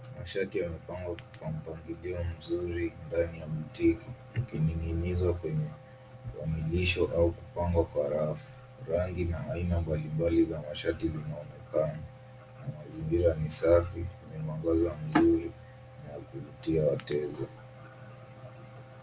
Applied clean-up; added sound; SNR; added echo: none; none; none; none.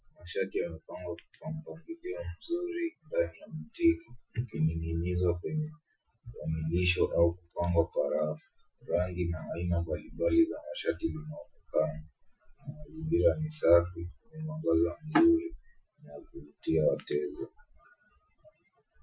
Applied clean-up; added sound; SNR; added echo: classical method Wiener filter.